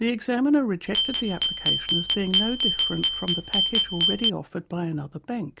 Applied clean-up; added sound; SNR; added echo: none; Glass; -3 dB; none.